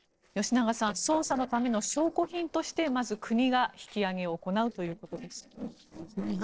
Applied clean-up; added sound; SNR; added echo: neural separator model SepFormer DNS4.